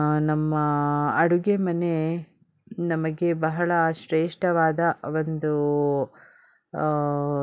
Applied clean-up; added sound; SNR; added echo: none; none; none; none.